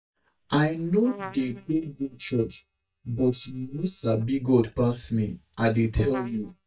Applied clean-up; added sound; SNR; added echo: neural mask model DeepFilterNet 3.